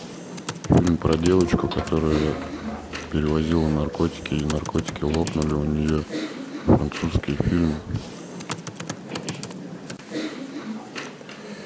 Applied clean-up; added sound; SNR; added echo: none; Computer keyboard + Squeak / Thump, thud; 8 dB; none.